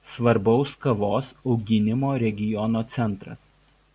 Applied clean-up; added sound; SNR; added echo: none; none; none; none.